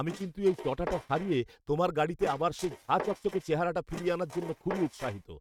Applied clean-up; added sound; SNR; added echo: neural mask model RNNoise.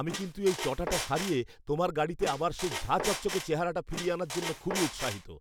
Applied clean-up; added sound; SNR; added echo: none; Squeak; 6 dB; none.